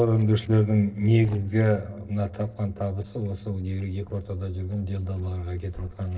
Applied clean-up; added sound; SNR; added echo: neural separator model SepFormer DNS4.